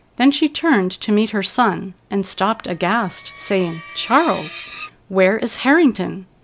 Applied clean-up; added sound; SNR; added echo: none; Screech; 17 dB; none.